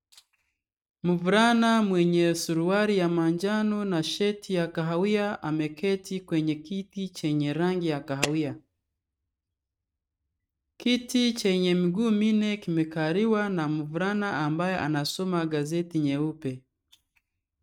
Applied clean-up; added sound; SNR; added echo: neural mask model RNNoise.